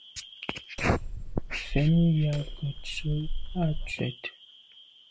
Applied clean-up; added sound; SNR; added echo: none; Hammer; 4 dB; none.